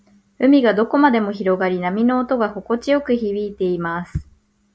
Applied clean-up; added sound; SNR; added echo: none; none; none; none.